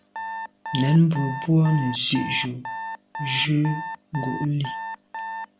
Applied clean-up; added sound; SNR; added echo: none; Alarm; 9 dB; none.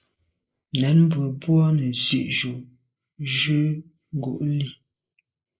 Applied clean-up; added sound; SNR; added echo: neural mask model Resemble Enhance denoiser.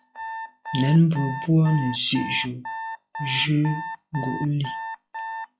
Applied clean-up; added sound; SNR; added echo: classical method log-MMSE.